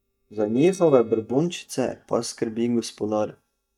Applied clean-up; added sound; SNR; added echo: neural mask model DeepFilterNet 3.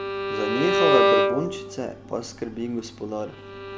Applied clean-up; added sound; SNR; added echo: none; Bowed string instrument; -4 dB; none.